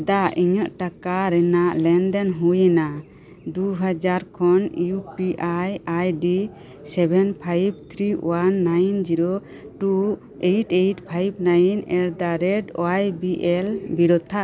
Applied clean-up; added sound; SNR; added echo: none; none; none; none.